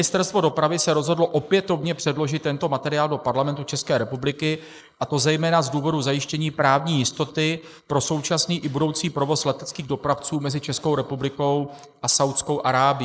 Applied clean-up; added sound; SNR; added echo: neural mask model Resemble Enhance denoiser.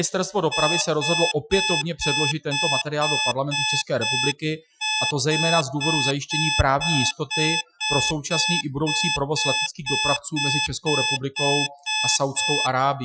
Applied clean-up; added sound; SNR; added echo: classical method Wiener filter.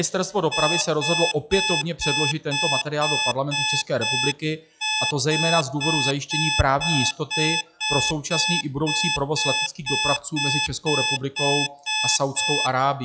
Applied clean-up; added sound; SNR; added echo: classical method log-MMSE.